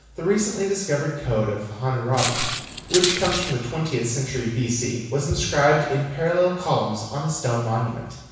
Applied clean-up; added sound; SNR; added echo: none; Walk, footsteps; 3 dB; reverberation time 1.1 s.